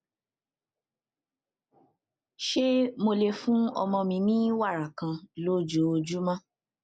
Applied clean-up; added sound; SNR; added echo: none; none; none; none.